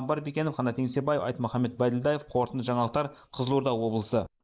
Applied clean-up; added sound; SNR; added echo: neural mask model Resemble Enhance denoiser.